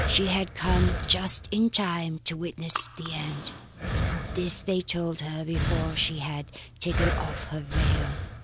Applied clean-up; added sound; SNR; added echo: none; Breathing; 2 dB; none.